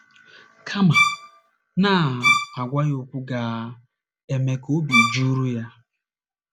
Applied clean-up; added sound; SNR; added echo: none; Bowed string instrument; -3 dB; none.